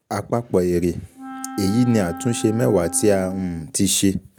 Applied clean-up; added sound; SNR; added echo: none; Wind instrument, woodwind instrument; 15 dB; none.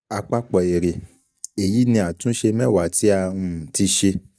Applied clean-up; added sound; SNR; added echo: neural mask model DeepFilterNet 3.